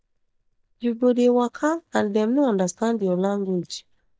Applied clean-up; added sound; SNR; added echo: neural mask model DeepFilterNet 3.